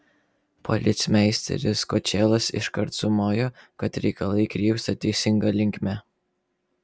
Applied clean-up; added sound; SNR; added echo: none; none; none; none.